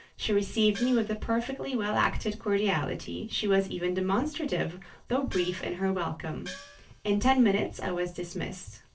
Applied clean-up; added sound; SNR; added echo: neural separator model SepFormer DNS4.